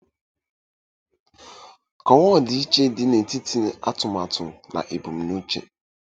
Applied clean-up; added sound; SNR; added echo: none; none; none; none.